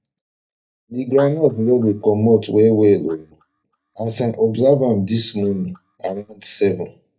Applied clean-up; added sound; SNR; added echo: neural mask model DeepFilterNet 3.